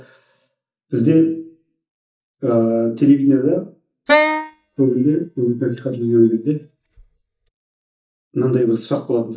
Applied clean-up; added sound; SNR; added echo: neural mask model DeepFilterNet 3.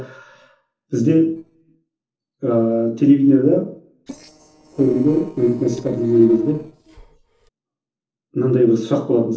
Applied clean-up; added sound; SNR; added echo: neural separator model SepFormer DNS4.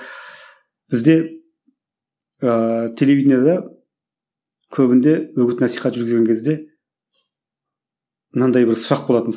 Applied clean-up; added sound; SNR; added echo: none; none; none; none.